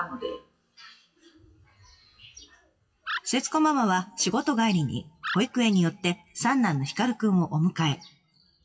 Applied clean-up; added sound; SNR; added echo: classical method WPE with log-MMSE.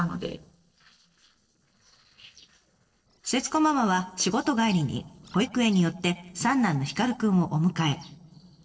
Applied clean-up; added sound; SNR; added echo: neural separator model SepFormer DNS4.